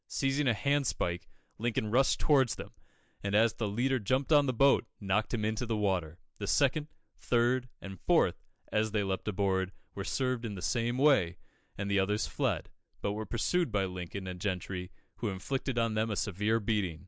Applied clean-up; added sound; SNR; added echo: none; none; none; none.